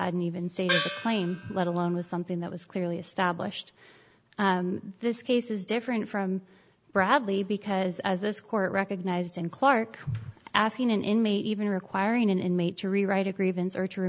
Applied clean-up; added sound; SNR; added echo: none; Gong; 5 dB; none.